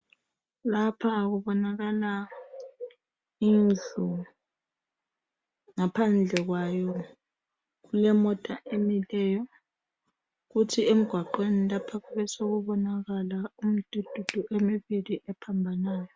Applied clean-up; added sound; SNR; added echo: none; Finger snapping; 10 dB; none.